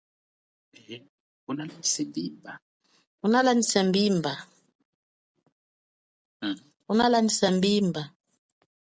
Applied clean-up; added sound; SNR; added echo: none; none; none; none.